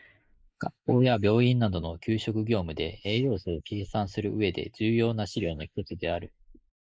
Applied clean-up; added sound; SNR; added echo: neural mask model Resemble Enhance denoiser.